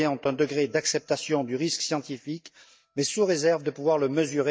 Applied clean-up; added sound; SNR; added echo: neural mask model DeepFilterNet 3.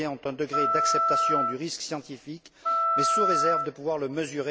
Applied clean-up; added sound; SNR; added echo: none; Wind instrument, woodwind instrument; -4 dB; none.